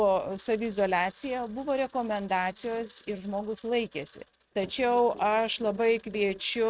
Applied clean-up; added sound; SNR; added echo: neural mask model RNNoise.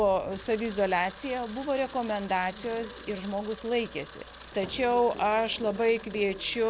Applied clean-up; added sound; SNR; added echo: none; Camera; 15 dB; none.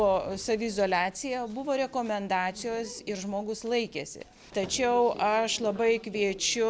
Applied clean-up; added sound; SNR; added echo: none; none; none; none.